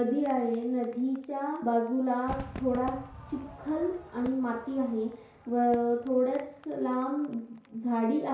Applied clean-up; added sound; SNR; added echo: none; Crowd / Fireworks; 18 dB; reverberation time 0.6 s.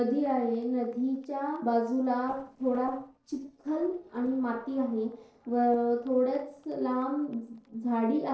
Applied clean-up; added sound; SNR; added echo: neural separator model SepFormer DNS4.